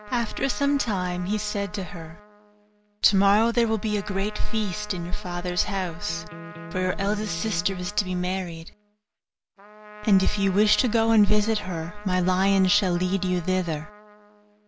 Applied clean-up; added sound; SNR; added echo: none; Trumpet + Electric guitar; 18 dB; none.